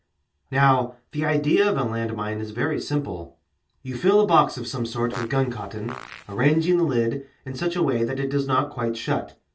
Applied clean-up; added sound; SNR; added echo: none; Fart; 17 dB; reverberation time 0.2 s.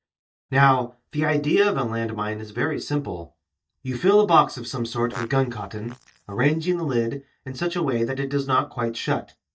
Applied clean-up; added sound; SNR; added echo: neural mask model DeepFilterNet 3.